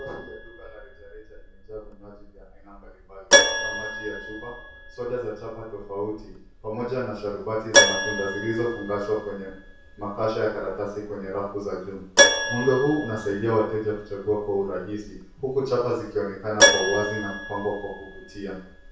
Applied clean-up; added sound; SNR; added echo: none; Keyboard (musical); -2 dB; reverberation time 0.6 s.